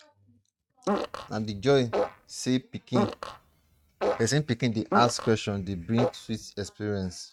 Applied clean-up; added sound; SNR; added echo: neural mask model RNNoise.